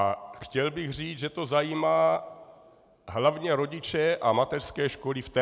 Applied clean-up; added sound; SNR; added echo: none; none; none; none.